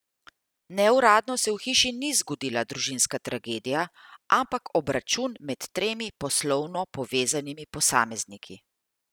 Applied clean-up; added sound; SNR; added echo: none; none; none; none.